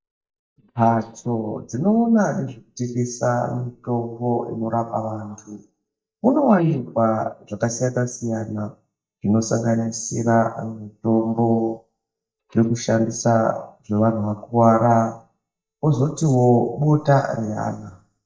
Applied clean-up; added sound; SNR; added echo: neural mask model DeepFilterNet 3.